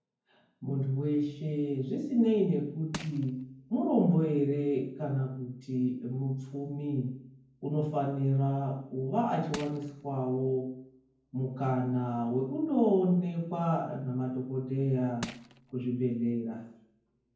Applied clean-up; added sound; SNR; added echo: none; Crushing; 13 dB; reverberation time 0.9 s.